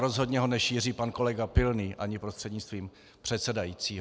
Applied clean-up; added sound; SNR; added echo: none; none; none; none.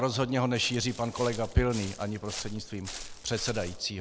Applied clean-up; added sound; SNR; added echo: none; Walk, footsteps; 11 dB; none.